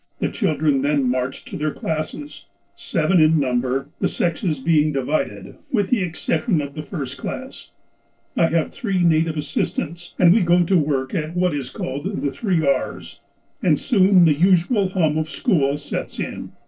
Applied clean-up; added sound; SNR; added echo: neural separator model SepFormer DNS4.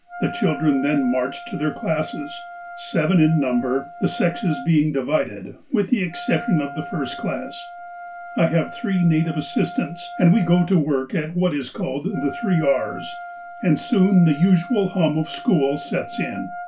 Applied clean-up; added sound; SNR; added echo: none; Wind instrument, woodwind instrument; 14 dB; reverberation time 0.2 s.